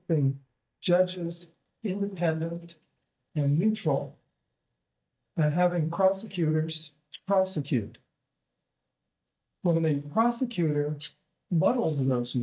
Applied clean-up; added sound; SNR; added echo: neural mask model DeepFilterNet 3.